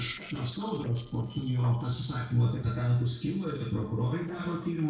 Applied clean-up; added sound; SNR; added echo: neural separator model SepFormer DNS4.